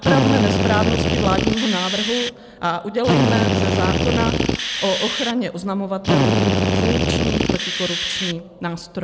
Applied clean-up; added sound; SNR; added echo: none; Drill; -4 dB; none.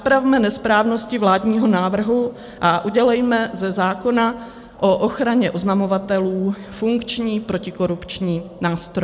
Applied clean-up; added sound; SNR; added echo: none; none; none; none.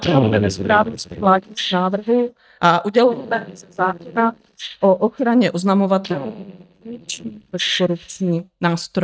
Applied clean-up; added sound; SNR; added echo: neural mask model DeepFilterNet 3.